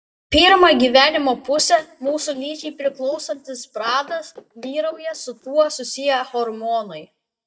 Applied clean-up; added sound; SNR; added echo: neural mask model DeepFilterNet 3.